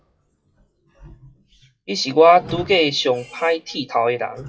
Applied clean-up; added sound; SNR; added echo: classical method WPE with log-MMSE.